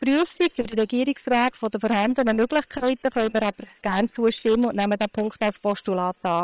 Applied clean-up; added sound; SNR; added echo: neural separator model SepFormer WHAM!.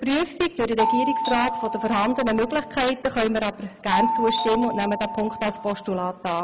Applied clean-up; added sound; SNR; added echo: none; Doorbell; 3 dB; none.